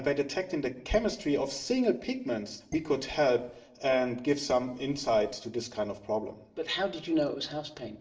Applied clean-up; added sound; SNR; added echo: neural separator model SepFormer DNS4.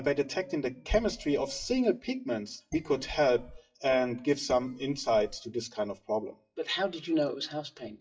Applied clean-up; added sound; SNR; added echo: classical method WPE with log-MMSE.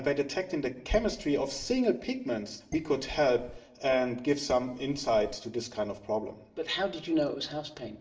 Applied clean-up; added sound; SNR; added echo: none; Dishes, pots, and pans; 16 dB; reverberation time 0.6 s.